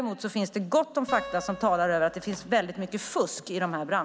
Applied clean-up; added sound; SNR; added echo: none; Acoustic guitar; 16 dB; none.